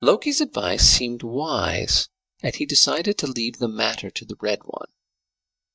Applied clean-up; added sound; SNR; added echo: neural mask model DeepFilterNet 3.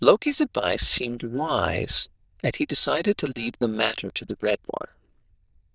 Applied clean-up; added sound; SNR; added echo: neural diffusion model UNIVERSE++.